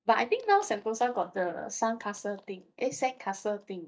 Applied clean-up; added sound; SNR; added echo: neural mask model DeepFilterNet 3.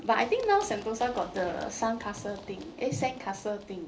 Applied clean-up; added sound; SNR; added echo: none; Run; 17 dB; reverberation time 0.3 s.